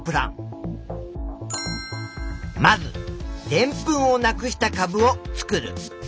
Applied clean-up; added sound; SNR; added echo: none; none; none; none.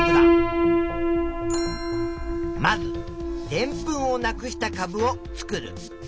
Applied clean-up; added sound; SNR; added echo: none; Piano; -4 dB; none.